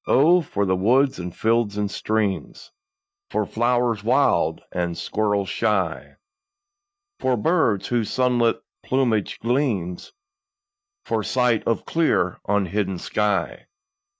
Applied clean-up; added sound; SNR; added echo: neural mask model DeepFilterNet 3.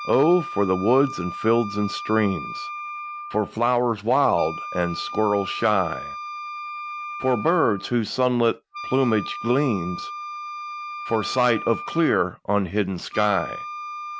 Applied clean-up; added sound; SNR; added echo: none; Wind instrument, woodwind instrument; 10 dB; none.